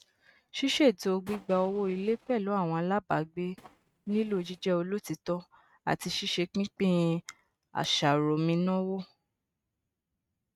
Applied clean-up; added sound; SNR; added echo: neural mask model RNNoise.